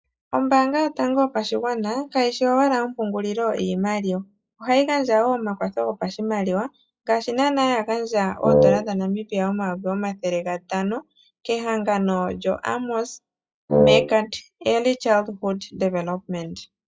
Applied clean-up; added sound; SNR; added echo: classical method log-MMSE.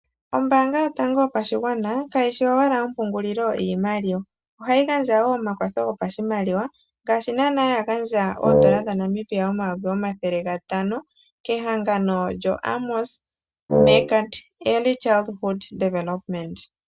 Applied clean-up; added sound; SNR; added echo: none; Wind instrument, woodwind instrument; -4 dB; none.